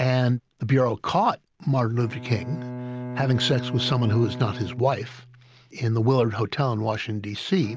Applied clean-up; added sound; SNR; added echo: none; Bowed string instrument; 13 dB; none.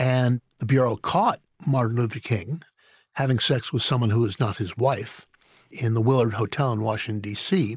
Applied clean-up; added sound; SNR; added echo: neural mask model Resemble Enhance denoiser.